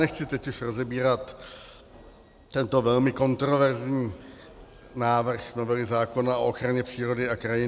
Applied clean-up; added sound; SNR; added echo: none; none; none; none.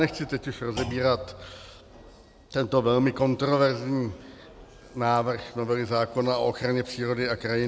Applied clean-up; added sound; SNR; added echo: none; Thump, thud; 18 dB; none.